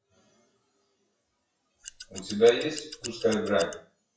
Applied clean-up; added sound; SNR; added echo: classical method WPE with log-MMSE.